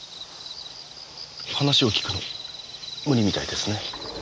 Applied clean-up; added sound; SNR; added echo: none; none; none; none.